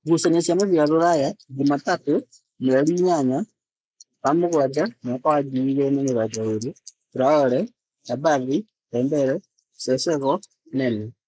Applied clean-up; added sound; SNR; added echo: neural mask model Resemble Enhance denoiser.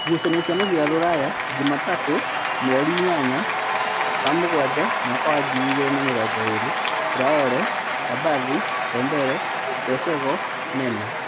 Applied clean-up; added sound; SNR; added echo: none; Applause / Cheering; 0 dB; none.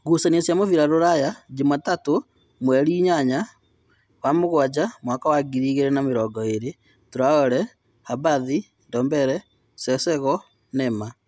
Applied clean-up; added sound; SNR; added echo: none; none; none; none.